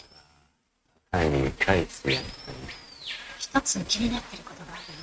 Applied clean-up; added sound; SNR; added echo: neural mask model RNNoise.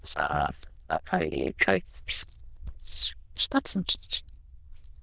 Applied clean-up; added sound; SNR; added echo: neural diffusion model UNIVERSE++.